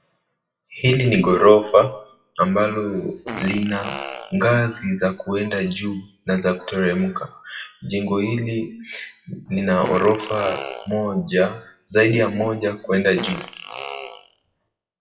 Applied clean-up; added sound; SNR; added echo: classical method WPE with log-MMSE.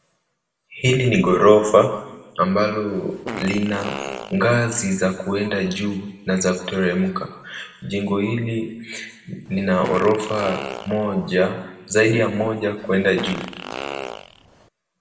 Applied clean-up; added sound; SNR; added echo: none; Fart; 11 dB; reverberation time 0.8 s.